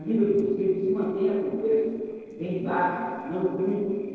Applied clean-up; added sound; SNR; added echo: neural separator model SepFormer DNS4.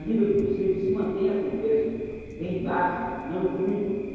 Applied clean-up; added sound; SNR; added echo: none; Thunder; 19 dB; reverberation time 2.2 s.